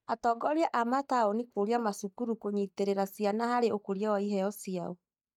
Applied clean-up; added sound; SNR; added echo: neural mask model DeepFilterNet 3.